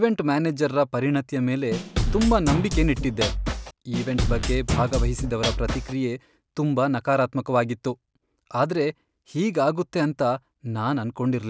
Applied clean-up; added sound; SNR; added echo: none; Drum kit; 1 dB; none.